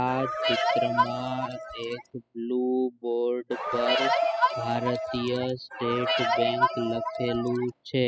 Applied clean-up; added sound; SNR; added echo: classical method spectral subtraction.